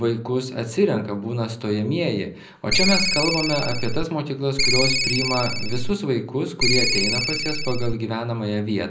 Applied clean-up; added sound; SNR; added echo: none; Ringtone; -3 dB; reverberation time 0.5 s.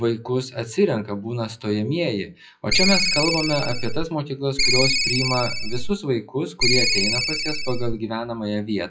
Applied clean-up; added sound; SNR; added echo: classical method WPE with log-MMSE.